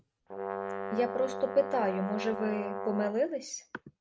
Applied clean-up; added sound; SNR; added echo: none; Brass instrument; 6 dB; none.